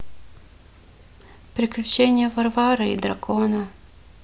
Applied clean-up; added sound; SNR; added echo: none; none; none; none.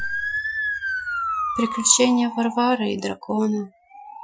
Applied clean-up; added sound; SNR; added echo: classical method Wiener filter.